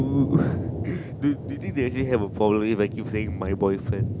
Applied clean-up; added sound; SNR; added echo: none; Thunder; 5 dB; none.